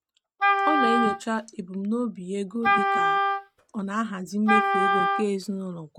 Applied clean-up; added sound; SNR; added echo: neural mask model RNNoise.